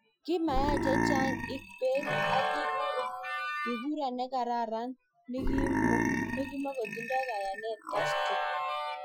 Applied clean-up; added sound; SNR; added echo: classical method Wiener filter.